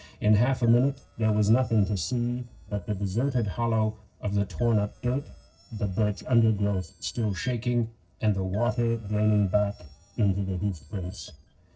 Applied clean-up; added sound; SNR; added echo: neural separator model SepFormer DNS4.